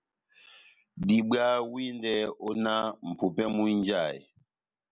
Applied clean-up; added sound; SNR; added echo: none; none; none; none.